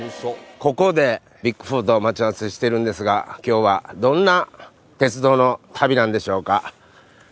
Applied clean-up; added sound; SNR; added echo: none; none; none; none.